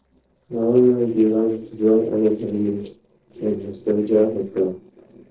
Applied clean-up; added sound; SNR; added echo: neural separator model SepFormer DNS4.